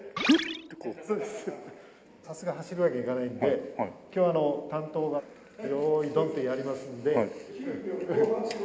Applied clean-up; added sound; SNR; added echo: none; none; none; none.